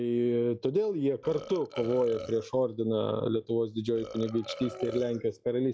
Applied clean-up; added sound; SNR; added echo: classical method log-MMSE.